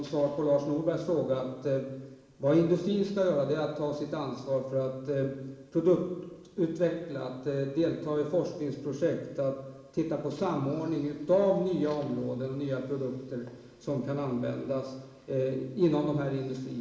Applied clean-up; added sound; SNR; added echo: none; none; none; reverberation time 1.0 s.